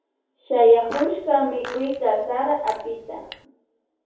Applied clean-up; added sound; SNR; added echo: none; Fart; 18 dB; reverberation time 0.6 s.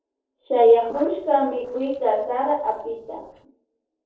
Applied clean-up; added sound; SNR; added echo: neural separator model SepFormer DNS4.